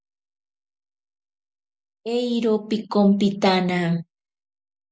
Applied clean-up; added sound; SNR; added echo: none; none; none; none.